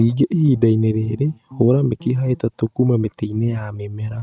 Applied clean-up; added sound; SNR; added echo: neural mask model RNNoise.